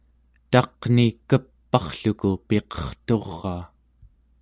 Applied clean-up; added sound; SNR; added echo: none; none; none; none.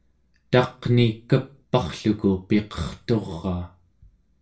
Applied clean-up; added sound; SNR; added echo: none; none; none; reverberation time 0.3 s.